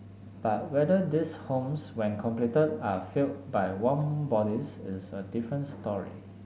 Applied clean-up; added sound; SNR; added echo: none; none; none; none.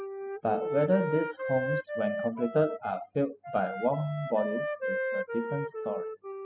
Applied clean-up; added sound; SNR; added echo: classical method spectral subtraction.